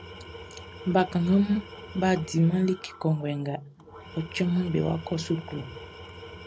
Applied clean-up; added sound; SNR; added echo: none; Tools; 16 dB; none.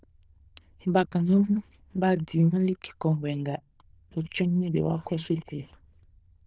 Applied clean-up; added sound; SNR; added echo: neural diffusion model UNIVERSE++.